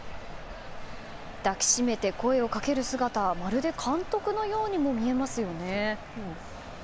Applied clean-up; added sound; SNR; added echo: none; Rain; 12 dB; none.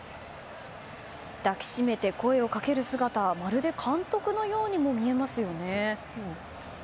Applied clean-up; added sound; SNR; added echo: none; none; none; none.